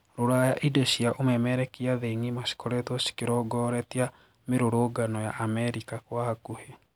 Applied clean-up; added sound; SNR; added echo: none; none; none; none.